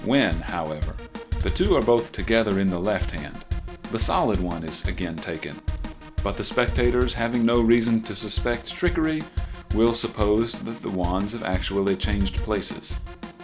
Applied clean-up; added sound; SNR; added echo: none; Drum kit; 6 dB; none.